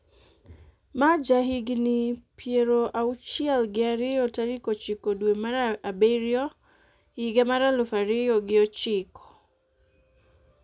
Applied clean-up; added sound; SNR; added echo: none; none; none; none.